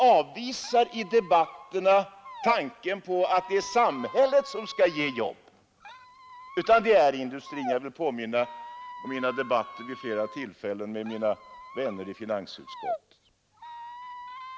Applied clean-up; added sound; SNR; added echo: none; Squeak; 15 dB; none.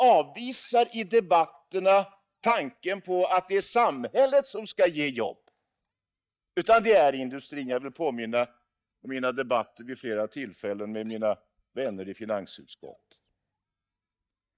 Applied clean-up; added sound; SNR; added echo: neural mask model DeepFilterNet 3.